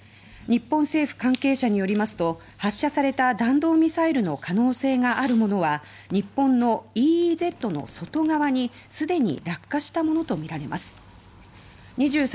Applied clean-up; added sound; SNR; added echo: none; none; none; none.